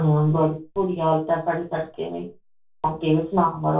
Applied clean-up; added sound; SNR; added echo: none; none; none; reverberation time 0.2 s.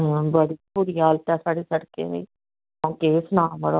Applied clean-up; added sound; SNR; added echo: none; none; none; none.